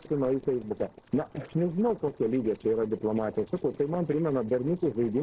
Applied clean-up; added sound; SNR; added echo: neural separator model SepFormer DNS4.